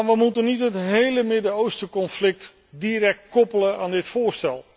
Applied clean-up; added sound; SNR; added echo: none; none; none; none.